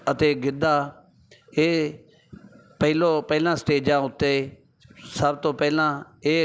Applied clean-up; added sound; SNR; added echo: none; none; none; none.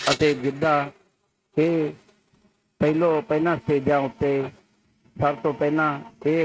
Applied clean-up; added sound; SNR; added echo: neural mask model RNNoise.